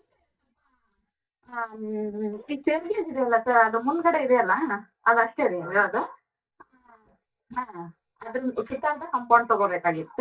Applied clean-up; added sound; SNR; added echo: neural mask model DeepFilterNet 3.